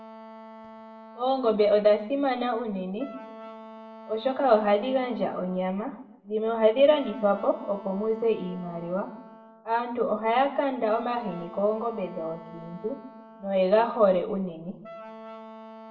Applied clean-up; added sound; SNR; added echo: none; Wind instrument, woodwind instrument; 19 dB; reverberation time 0.6 s.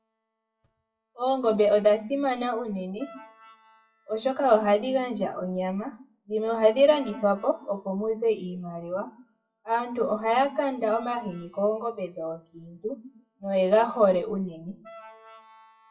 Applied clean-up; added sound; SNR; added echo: classical method WPE with log-MMSE.